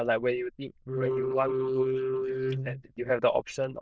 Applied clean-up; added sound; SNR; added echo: neural diffusion model UNIVERSE++.